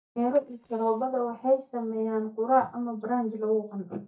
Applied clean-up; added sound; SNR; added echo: neural mask model DeepFilterNet 3.